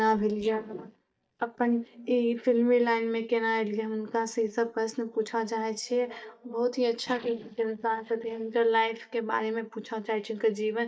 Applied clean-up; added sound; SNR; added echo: neural mask model DeepFilterNet 3.